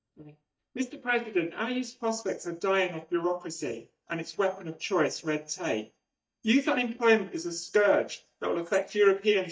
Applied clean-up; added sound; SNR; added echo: neural mask model DeepFilterNet 3.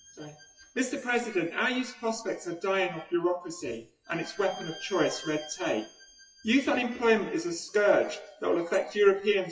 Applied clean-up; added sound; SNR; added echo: classical method WPE with log-MMSE.